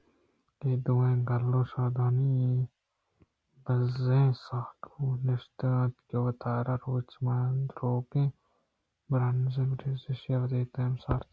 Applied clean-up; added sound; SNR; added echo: none; none; none; none.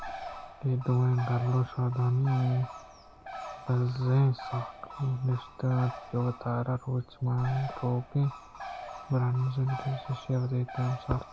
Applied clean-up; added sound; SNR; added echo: none; Bird; 14 dB; none.